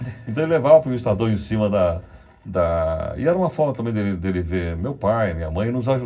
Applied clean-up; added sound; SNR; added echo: none; none; none; reverberation time 0.4 s.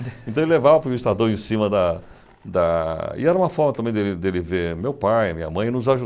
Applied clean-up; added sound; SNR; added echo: none; none; none; none.